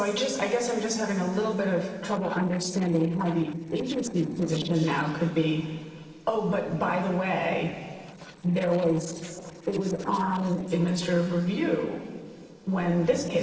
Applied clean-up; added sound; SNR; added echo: neural separator model SepFormer DNS4.